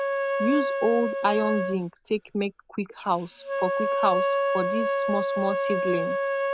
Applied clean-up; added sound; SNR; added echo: none; Wind instrument, woodwind instrument; -1 dB; none.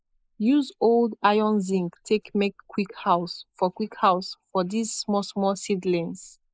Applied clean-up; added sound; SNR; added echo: neural mask model Resemble Enhance denoiser.